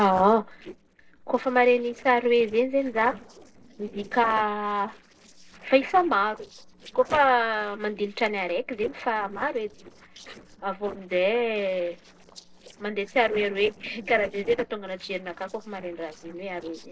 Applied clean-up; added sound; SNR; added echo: neural separator model SepFormer DNS4.